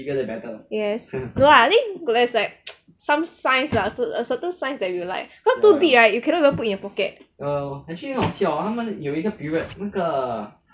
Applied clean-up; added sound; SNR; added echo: none; none; none; none.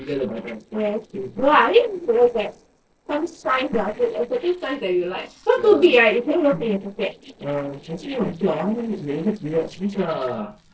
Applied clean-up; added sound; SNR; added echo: neural separator model SepFormer DNS4.